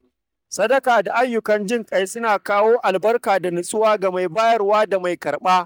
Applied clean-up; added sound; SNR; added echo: neural mask model DeepFilterNet 3.